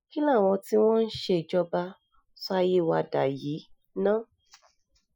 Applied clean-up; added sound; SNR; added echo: classical method Wiener filter.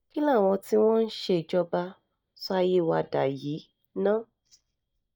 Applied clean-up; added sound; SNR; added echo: neural mask model DeepFilterNet 3.